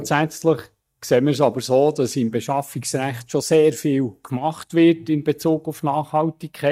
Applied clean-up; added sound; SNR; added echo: neural mask model DeepFilterNet 3.